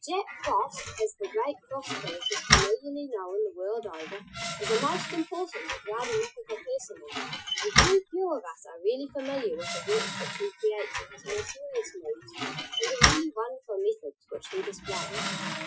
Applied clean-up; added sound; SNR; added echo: classical method Wiener filter.